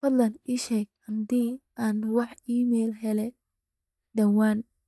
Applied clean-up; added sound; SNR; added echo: neural mask model DeepFilterNet 3.